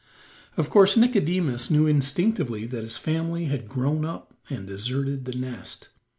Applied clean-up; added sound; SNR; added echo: none; none; none; none.